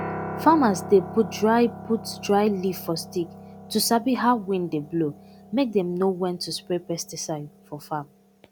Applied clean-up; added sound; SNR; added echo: none; Piano; 14 dB; none.